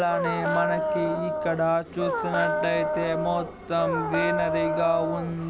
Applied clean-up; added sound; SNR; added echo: none; Dog; 0 dB; none.